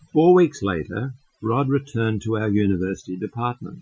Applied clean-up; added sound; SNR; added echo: classical method Wiener filter.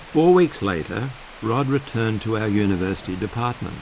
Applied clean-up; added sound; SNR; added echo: none; Water; 19 dB; none.